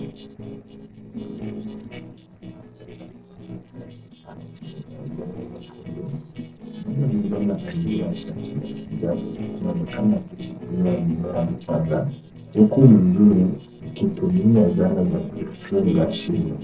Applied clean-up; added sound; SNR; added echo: neural separator model SepFormer DNS4.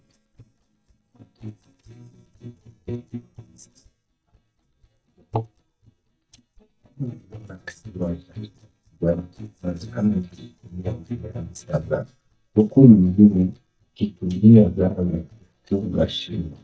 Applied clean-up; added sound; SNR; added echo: neural mask model DeepFilterNet 3.